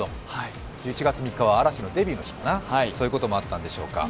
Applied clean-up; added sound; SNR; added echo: none; Bicycle; 14 dB; none.